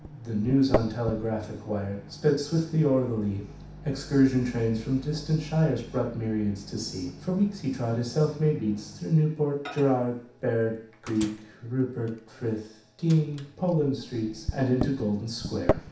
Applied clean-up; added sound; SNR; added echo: none; Microwave oven; 11 dB; reverberation time 0.7 s.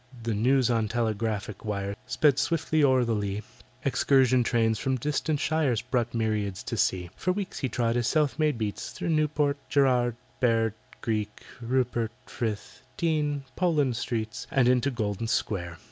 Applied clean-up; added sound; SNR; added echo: none; none; none; none.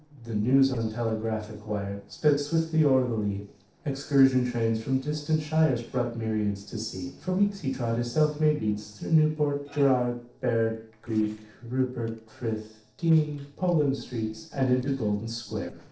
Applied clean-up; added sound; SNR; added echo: neural separator model SepFormer DNS4.